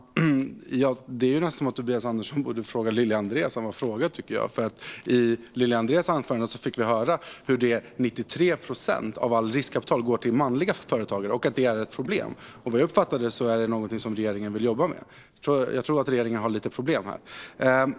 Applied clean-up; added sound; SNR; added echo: neural separator model SepFormer DNS4.